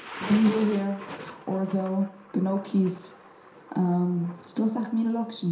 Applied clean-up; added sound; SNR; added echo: none; Thunder; 15 dB; reverberation time 0.5 s.